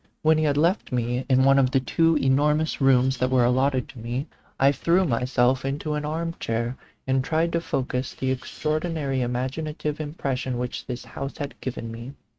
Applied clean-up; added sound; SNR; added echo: neural mask model RNNoise.